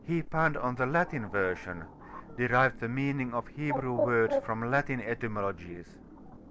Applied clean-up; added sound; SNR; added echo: none; Bird; 9 dB; none.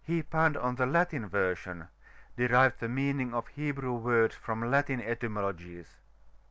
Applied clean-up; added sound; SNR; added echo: none; none; none; none.